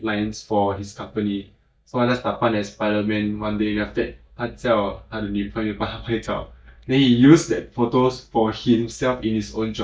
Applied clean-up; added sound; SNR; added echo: neural mask model DeepFilterNet 3.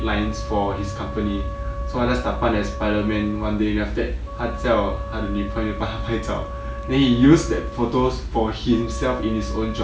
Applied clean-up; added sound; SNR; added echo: none; Wind instrument, woodwind instrument; 14 dB; none.